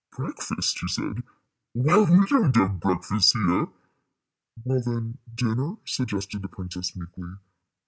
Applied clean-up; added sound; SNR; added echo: none; none; none; none.